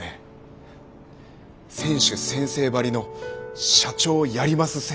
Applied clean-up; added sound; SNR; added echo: none; none; none; none.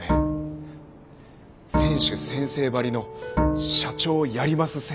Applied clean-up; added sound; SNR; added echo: none; Bowed string instrument; 2 dB; none.